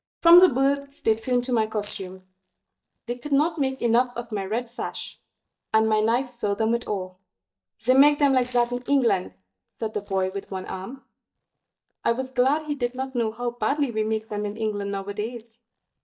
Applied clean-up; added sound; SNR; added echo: neural mask model DeepFilterNet 3.